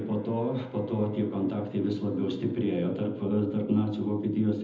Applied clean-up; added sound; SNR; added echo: none; Bowed string instrument; 19 dB; reverberation time 0.8 s.